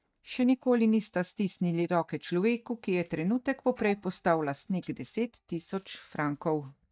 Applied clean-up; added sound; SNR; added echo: neural mask model DeepFilterNet 3.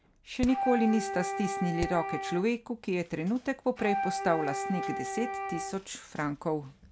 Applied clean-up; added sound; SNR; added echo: none; Hammer + Wind instrument, woodwind instrument; 5 dB; none.